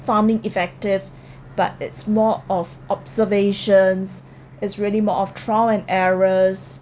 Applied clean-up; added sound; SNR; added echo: none; none; none; none.